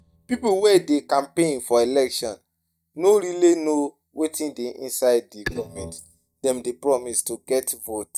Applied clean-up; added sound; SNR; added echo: neural mask model DeepFilterNet 3.